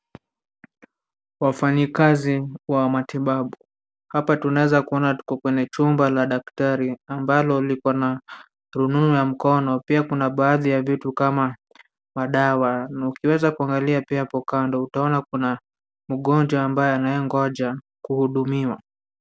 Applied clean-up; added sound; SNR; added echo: none; none; none; none.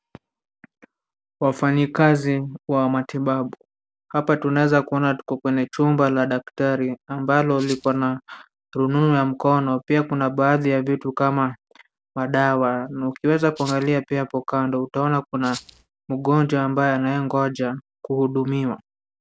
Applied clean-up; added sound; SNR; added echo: none; Rattle (instrument); 17 dB; none.